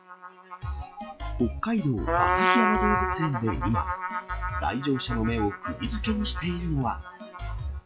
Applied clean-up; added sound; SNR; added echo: classical method log-MMSE.